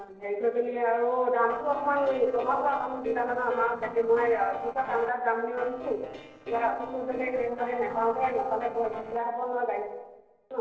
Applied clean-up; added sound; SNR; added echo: neural separator model SepFormer DNS4.